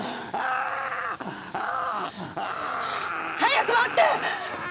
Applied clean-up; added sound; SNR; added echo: none; none; none; none.